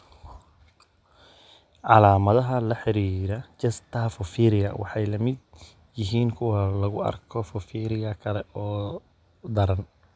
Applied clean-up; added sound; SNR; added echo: none; none; none; none.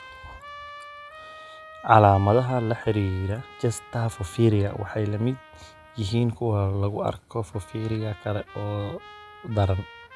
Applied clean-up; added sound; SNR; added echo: none; Trumpet; 20 dB; none.